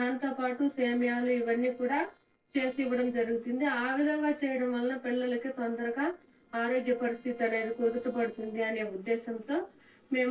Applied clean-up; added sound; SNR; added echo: neural separator model SepFormer DNS4.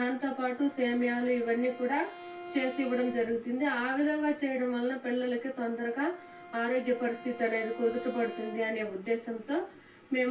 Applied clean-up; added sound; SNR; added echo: none; Bowed string instrument; 17 dB; reverberation time 0.2 s.